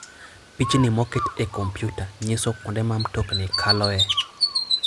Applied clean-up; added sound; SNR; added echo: none; Bird; 3 dB; none.